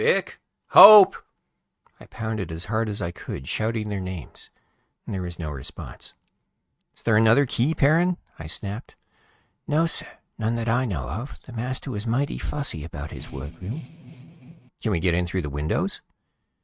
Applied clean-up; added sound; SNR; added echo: neural mask model RNNoise.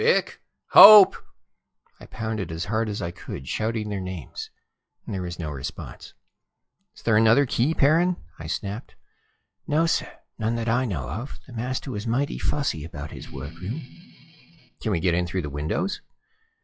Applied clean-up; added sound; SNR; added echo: classical method log-MMSE.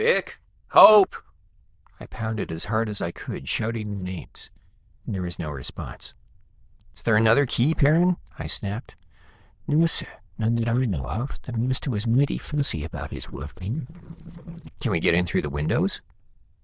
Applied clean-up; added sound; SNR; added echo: neural diffusion model UNIVERSE++.